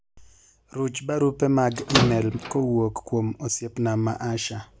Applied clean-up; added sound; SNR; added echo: none; Microwave oven; 2 dB; none.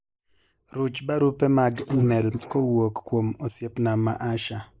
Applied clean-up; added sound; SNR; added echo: neural mask model Resemble Enhance denoiser.